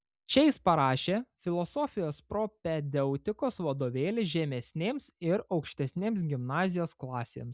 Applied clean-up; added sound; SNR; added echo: none; none; none; none.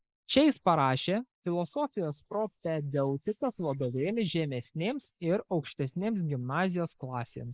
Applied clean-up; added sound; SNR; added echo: neural mask model Resemble Enhance denoiser.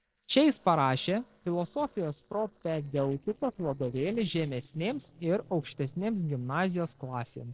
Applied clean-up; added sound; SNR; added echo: neural separator model SepFormer DNS4.